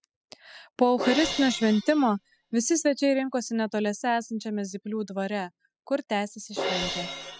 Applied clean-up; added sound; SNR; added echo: classical method spectral subtraction.